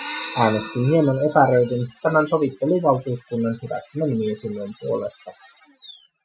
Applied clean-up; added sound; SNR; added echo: classical method Wiener filter.